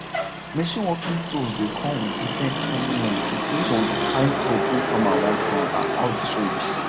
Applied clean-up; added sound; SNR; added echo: none; Motor vehicle (road); -1 dB; none.